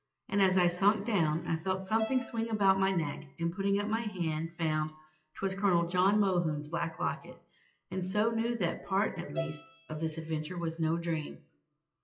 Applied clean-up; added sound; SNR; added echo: classical method WPE with log-MMSE.